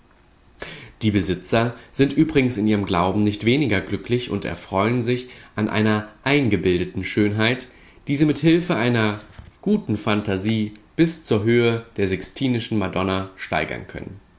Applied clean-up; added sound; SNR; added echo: none; none; none; none.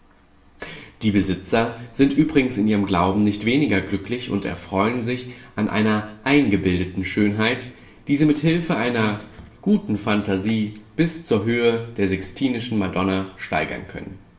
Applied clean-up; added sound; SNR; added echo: none; none; none; reverberation time 1.0 s.